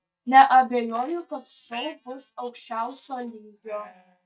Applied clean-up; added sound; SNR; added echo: neural mask model DeepFilterNet 3.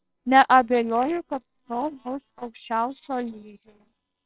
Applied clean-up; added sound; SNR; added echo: neural separator model SepFormer WHAMR!.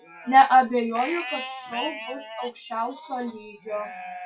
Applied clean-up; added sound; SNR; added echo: classical method WPE with log-MMSE.